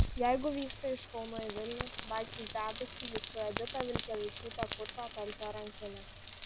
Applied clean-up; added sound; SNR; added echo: none; Rain; -5 dB; none.